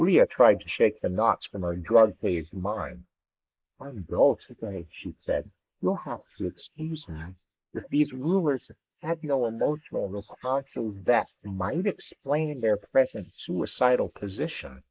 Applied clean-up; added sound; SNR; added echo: neural mask model Resemble Enhance denoiser.